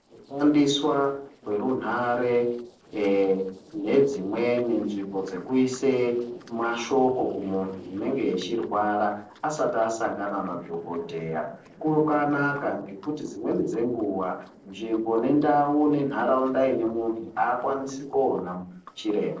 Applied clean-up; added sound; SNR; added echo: neural separator model SepFormer DNS4.